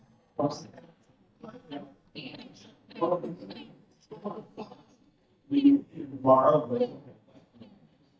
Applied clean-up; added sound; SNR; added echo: neural mask model DeepFilterNet 3.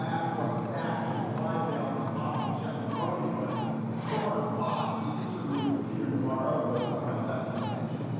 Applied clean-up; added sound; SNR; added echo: none; Ocean; 0 dB; reverberation time 1.9 s.